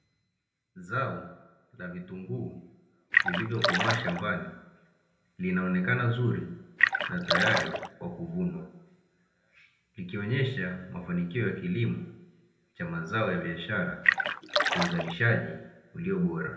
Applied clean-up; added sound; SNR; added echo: none; Splash, splatter; -4 dB; reverberation time 0.7 s.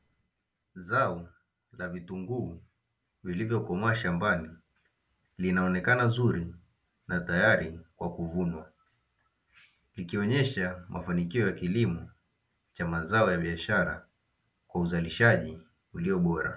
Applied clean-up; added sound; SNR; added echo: none; none; none; none.